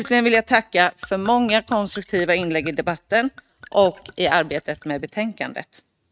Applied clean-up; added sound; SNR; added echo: neural mask model RNNoise.